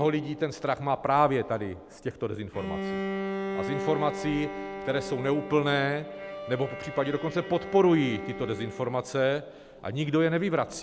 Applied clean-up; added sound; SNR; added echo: none; Bowed string instrument; 9 dB; none.